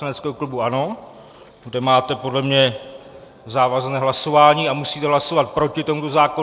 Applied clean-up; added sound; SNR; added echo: none; none; none; none.